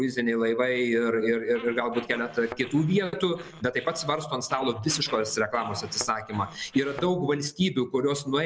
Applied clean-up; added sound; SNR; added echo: none; Growling + Thump, thud; 17 dB; none.